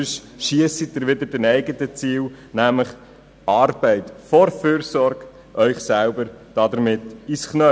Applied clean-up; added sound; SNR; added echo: none; none; none; none.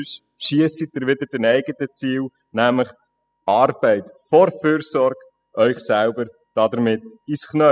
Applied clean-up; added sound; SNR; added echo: classical method spectral subtraction.